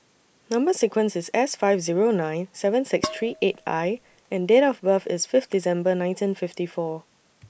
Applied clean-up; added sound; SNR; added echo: none; Dishes, pots, and pans; 12 dB; none.